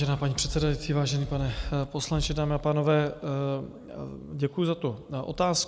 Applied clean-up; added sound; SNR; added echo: none; none; none; none.